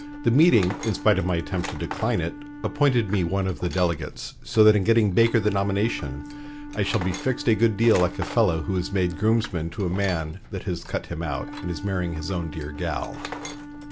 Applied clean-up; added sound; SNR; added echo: none; Tools + Wind instrument, woodwind instrument; 13 dB; none.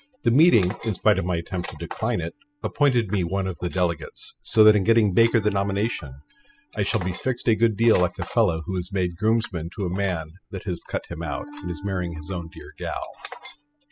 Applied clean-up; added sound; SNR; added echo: classical method spectral subtraction.